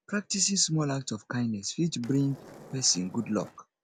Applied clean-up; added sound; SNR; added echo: none; Skateboard; 19 dB; none.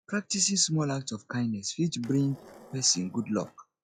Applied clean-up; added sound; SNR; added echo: classical method log-MMSE.